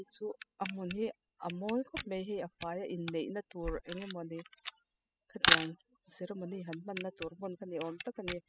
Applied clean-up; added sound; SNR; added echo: classical method spectral subtraction.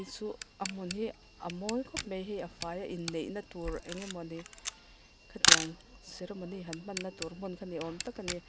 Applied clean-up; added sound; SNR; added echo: none; Camera; -3 dB; none.